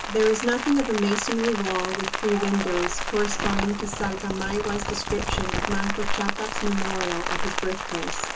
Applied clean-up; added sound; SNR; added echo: none; Rain; 1 dB; reverberation time 0.2 s.